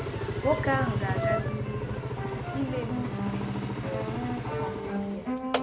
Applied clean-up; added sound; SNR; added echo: none; Engine; -5 dB; none.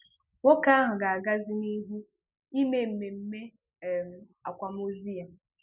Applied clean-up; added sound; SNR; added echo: none; none; none; none.